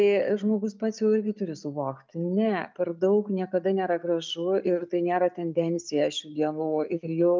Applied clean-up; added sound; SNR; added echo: none; none; none; none.